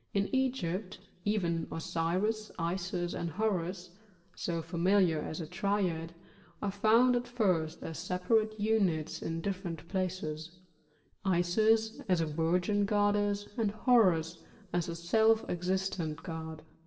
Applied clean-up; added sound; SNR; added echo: none; none; none; reverberation time 0.7 s.